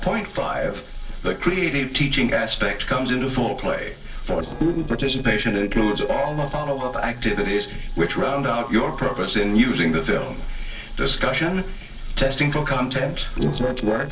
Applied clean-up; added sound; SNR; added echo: neural separator model SepFormer DNS4.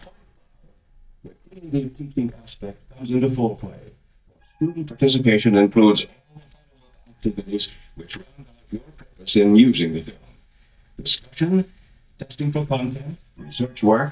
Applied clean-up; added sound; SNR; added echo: neural mask model DeepFilterNet 3.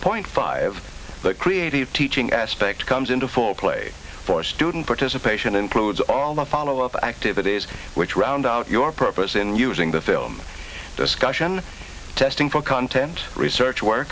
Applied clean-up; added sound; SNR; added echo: none; none; none; none.